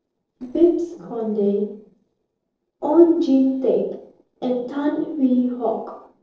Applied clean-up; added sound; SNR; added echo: neural separator model SepFormer DNS4.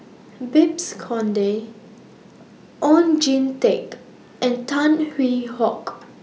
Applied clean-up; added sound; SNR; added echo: none; none; none; none.